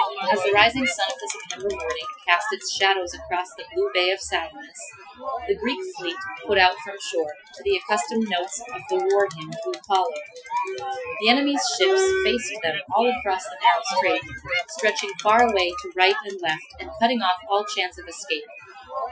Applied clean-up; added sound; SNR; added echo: classical method Wiener filter.